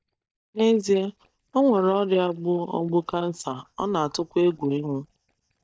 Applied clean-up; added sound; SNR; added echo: neural mask model DeepFilterNet 3.